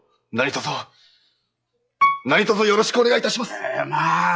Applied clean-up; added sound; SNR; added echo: classical method log-MMSE.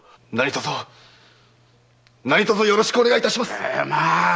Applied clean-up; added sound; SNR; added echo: none; none; none; none.